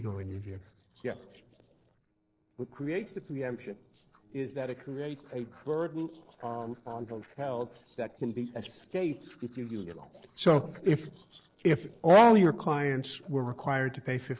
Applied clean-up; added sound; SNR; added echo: neural separator model SepFormer DNS4.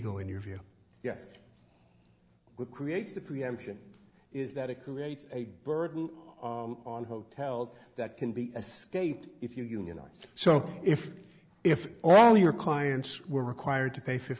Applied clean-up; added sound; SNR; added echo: none; none; none; none.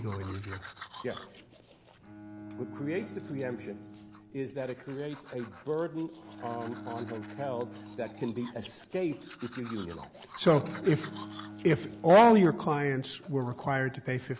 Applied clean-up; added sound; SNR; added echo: none; Bowed string instrument + Domestic sounds, home sounds; 16 dB; none.